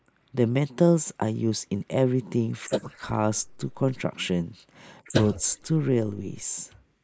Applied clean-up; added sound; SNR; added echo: neural mask model Resemble Enhance denoiser.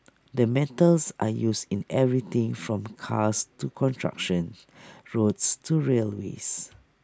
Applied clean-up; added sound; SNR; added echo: none; none; none; none.